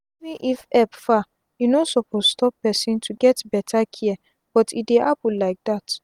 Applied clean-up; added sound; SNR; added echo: none; none; none; none.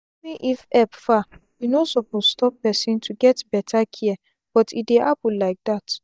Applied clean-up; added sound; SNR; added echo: neural mask model DeepFilterNet 3.